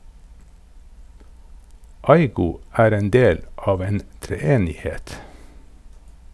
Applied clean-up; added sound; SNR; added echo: none; none; none; none.